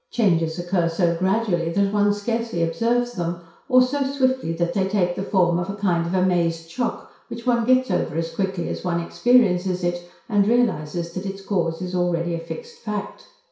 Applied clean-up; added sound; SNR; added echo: none; none; none; reverberation time 0.6 s.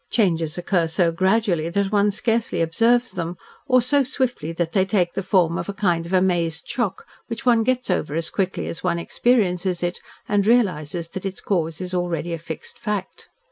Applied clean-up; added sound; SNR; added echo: none; none; none; none.